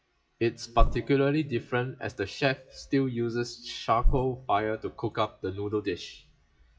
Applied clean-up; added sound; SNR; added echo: classical method WPE with log-MMSE.